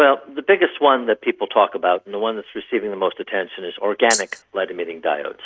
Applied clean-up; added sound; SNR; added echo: neural mask model RNNoise.